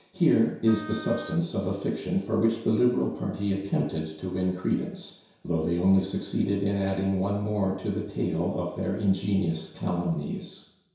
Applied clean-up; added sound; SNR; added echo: none; Wind instrument, woodwind instrument; 16 dB; reverberation time 0.7 s.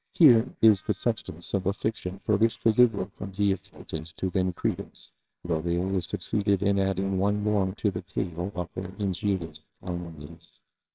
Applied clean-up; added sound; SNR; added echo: neural separator model SepFormer WHAMR!.